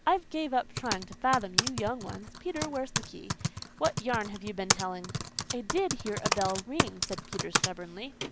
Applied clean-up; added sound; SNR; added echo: none; Typing; 1 dB; none.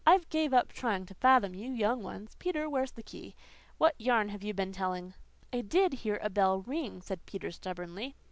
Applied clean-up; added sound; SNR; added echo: none; none; none; none.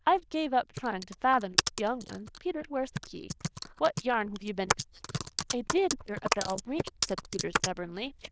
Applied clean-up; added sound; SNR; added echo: neural diffusion model UNIVERSE++.